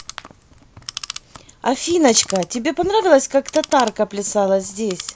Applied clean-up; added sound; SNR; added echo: none; Clock; 17 dB; none.